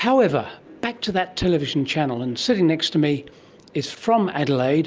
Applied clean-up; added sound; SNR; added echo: none; none; none; none.